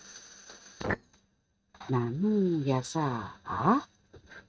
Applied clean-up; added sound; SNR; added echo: neural mask model RNNoise.